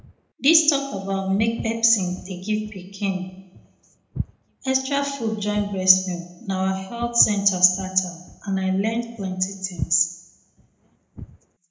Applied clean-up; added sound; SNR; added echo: none; Walk, footsteps; 15 dB; reverberation time 0.8 s.